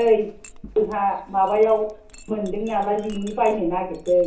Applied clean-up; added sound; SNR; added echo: none; Chink, clink; 18 dB; reverberation time 0.7 s.